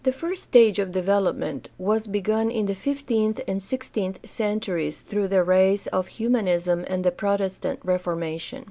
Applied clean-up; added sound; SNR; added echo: none; none; none; none.